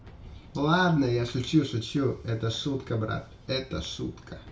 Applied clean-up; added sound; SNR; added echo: none; Walk, footsteps; 19 dB; reverberation time 0.1 s.